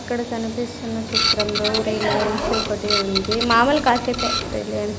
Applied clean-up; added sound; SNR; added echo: none; Printer; 3 dB; none.